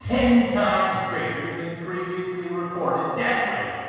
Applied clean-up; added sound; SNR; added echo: none; none; none; reverberation time 1.9 s.